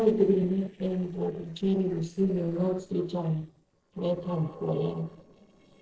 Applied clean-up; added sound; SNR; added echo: neural separator model SepFormer DNS4.